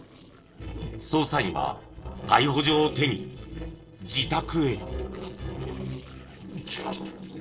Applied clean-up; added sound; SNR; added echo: neural separator model SepFormer DNS4.